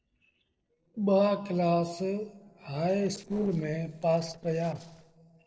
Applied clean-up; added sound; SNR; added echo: neural separator model SepFormer DNS4.